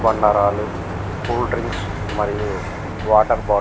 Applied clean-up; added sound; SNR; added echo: none; Sliding door; 6 dB; none.